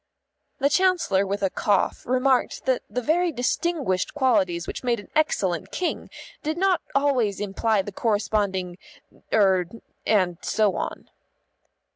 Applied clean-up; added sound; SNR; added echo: none; none; none; none.